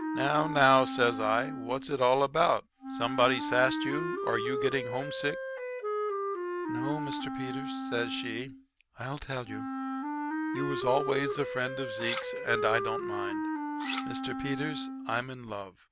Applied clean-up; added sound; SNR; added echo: none; Cutlery, silverware + Wind instrument, woodwind instrument; 3 dB; none.